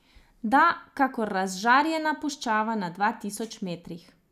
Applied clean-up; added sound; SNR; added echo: none; none; none; none.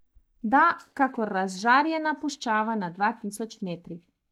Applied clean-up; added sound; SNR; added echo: neural mask model DeepFilterNet 3.